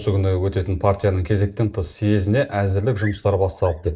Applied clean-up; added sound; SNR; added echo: neural mask model DeepFilterNet 3.